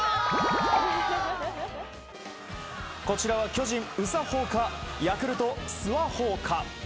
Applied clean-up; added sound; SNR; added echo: none; Wind instrument, woodwind instrument; 20 dB; none.